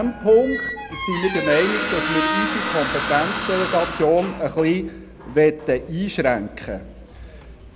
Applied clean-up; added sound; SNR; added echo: none; Squeak; 5 dB; none.